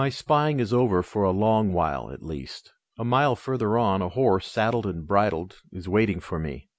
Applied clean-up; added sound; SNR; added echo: none; none; none; none.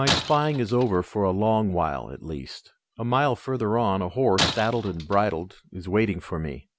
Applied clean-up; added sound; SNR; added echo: none; Shatter; 8 dB; none.